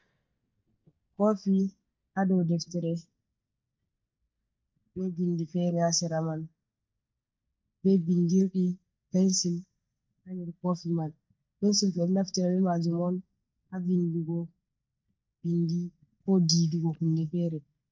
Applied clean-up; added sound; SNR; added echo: neural mask model DeepFilterNet 3.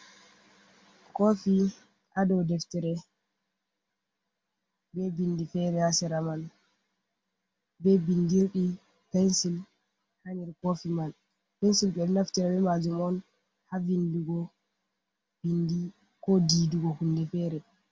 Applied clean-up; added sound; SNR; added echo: none; none; none; none.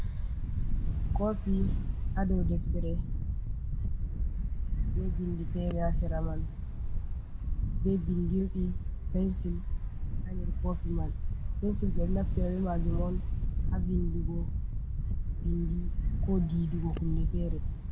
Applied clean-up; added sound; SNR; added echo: none; Wind; -5 dB; reverberation time 1.0 s.